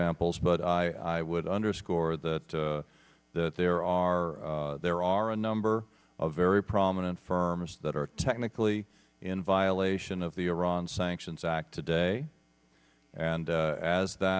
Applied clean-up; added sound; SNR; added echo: none; none; none; none.